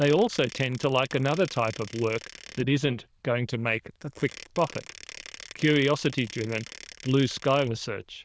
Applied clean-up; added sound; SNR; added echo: neural diffusion model UNIVERSE++.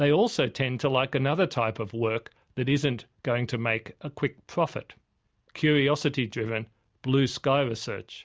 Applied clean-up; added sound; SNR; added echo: none; none; none; none.